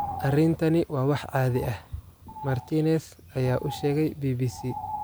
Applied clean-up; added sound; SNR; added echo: none; Bird; 13 dB; none.